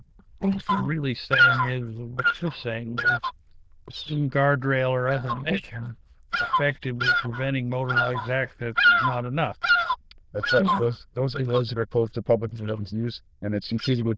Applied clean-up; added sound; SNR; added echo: neural diffusion model UNIVERSE++.